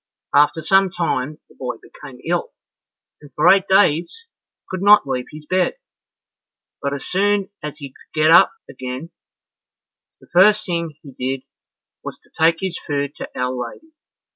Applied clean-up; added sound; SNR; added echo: none; none; none; none.